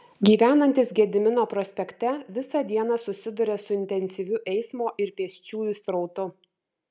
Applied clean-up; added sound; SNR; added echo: none; none; none; none.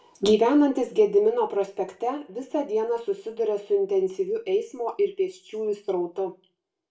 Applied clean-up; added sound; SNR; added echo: none; none; none; reverberation time 0.2 s.